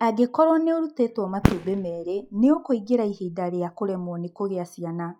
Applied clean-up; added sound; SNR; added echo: classical method log-MMSE.